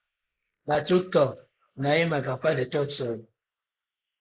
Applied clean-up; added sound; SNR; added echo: neural mask model Resemble Enhance denoiser.